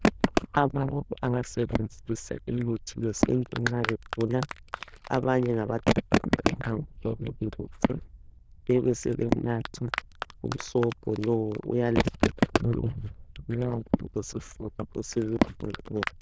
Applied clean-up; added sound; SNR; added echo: neural diffusion model UNIVERSE++.